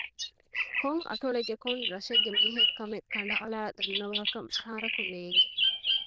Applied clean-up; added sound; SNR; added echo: neural diffusion model UNIVERSE++.